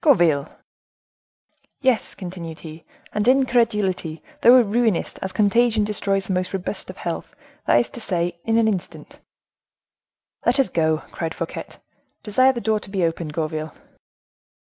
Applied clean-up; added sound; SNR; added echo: none; none; none; none.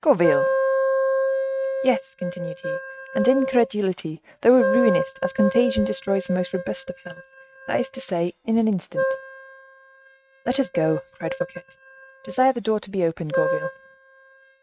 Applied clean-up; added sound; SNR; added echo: neural mask model RNNoise.